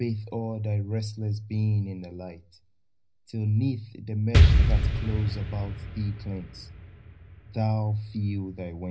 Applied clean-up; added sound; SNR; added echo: none; Explosion; -2 dB; reverberation time 0.5 s.